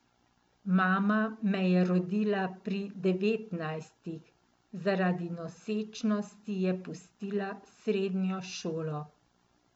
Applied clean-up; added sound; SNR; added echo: none; none; none; none.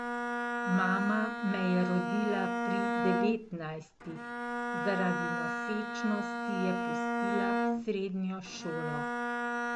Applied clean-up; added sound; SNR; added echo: none; Bowed string instrument; -1 dB; none.